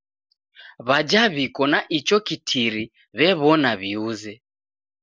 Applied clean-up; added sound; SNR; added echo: none; none; none; none.